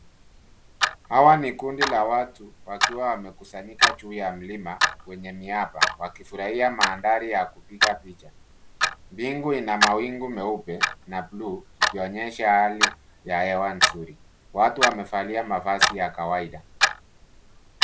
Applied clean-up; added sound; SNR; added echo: none; Clock; 2 dB; none.